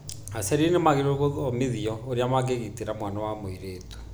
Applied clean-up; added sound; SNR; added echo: none; none; none; none.